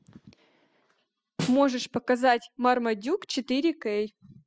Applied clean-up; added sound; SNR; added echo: classical method spectral subtraction.